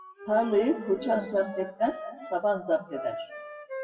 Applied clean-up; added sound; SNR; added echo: classical method WPE with log-MMSE.